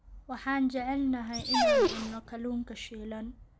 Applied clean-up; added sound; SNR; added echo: none; Dog; -5 dB; none.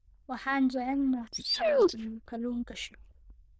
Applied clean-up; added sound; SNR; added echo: neural diffusion model UNIVERSE++.